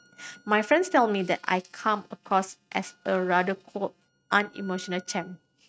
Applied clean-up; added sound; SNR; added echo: neural mask model RNNoise.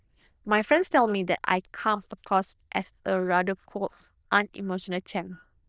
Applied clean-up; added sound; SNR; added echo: neural diffusion model UNIVERSE++.